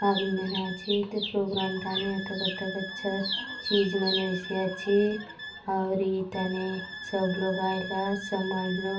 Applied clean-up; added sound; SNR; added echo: none; Wind instrument, woodwind instrument; 11 dB; reverberation time 0.3 s.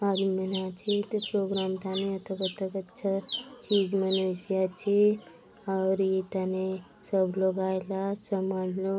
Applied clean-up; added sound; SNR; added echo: none; none; none; none.